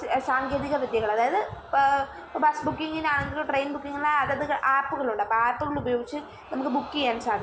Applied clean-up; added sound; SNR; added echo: none; Crowd; 19 dB; none.